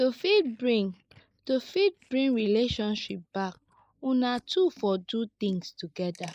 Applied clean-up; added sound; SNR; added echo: neural mask model Resemble Enhance denoiser.